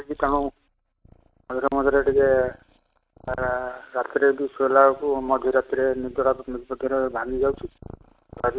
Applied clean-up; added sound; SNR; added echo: neural mask model RNNoise.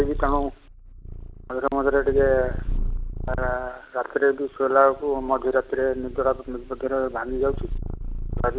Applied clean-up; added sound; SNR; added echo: none; Purr; 6 dB; none.